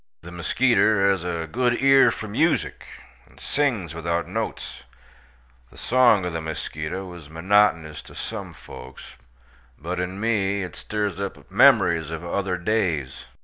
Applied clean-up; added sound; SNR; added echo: none; none; none; none.